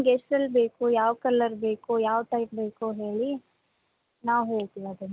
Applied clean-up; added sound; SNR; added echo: none; none; none; none.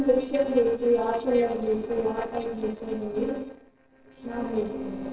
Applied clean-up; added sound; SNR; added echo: neural separator model SepFormer DNS4.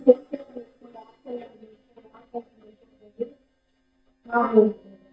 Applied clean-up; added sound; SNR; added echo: neural mask model DeepFilterNet 3.